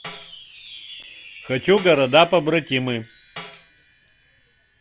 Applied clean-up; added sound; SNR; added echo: none; Tambourine + Wind chime; 2 dB; none.